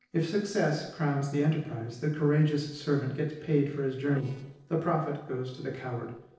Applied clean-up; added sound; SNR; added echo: neural separator model SepFormer DNS4.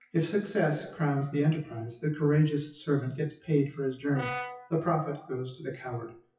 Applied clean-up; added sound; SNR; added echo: classical method WPE with log-MMSE.